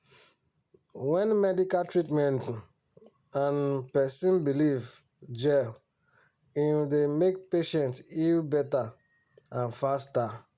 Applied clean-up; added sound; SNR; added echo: none; none; none; none.